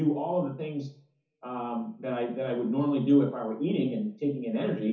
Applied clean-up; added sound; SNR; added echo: none; none; none; reverberation time 0.9 s.